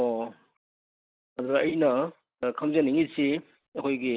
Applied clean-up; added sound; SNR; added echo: neural mask model Resemble Enhance denoiser.